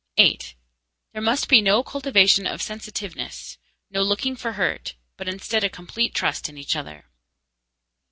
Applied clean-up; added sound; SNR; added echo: none; none; none; none.